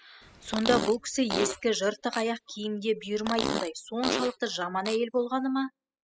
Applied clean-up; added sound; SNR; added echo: classical method spectral subtraction.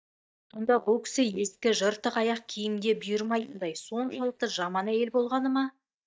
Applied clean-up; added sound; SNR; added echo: neural mask model DeepFilterNet 3.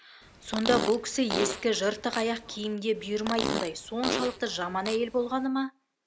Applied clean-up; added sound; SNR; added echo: none; Fart; 5 dB; none.